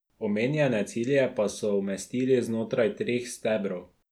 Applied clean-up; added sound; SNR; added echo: none; none; none; none.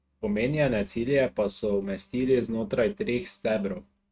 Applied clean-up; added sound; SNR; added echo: neural mask model RNNoise.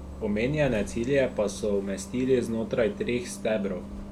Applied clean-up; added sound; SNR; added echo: none; Bus; 12 dB; none.